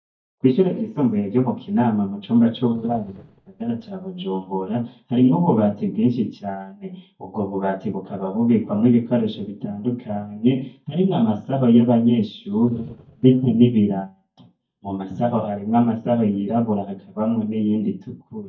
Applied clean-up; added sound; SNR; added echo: neural mask model DeepFilterNet 3.